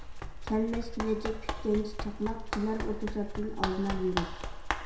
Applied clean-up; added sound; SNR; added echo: none; Run; 2 dB; reverberation time 0.5 s.